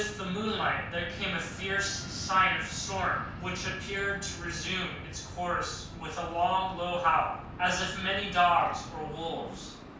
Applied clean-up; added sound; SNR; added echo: none; Fixed-wing aircraft, airplane; 11 dB; reverberation time 0.5 s.